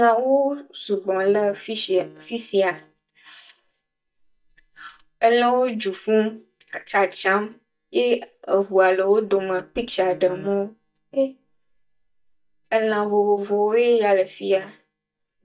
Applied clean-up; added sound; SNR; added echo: neural mask model DeepFilterNet 3.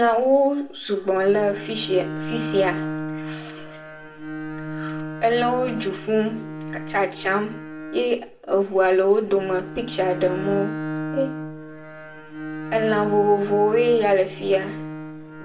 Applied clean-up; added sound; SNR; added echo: none; Bowed string instrument; 10 dB; reverberation time 0.3 s.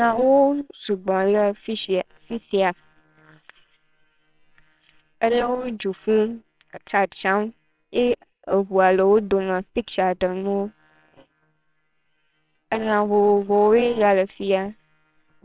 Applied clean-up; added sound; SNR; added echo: neural separator model SepFormer WHAMR!.